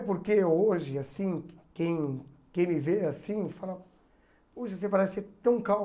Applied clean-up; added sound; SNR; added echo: none; none; none; none.